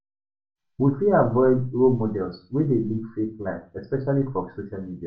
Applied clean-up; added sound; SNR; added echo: none; none; none; reverberation time 0.3 s.